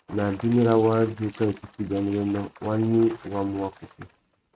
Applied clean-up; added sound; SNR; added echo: neural mask model RNNoise.